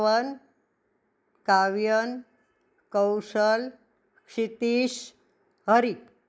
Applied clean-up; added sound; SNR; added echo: none; none; none; none.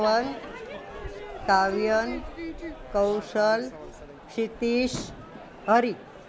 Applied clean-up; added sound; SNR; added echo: none; Crowd / Fireworks; 11 dB; none.